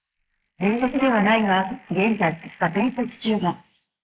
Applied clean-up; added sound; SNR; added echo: neural mask model Resemble Enhance denoiser.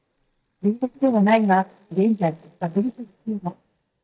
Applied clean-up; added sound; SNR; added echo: neural mask model DeepFilterNet 3.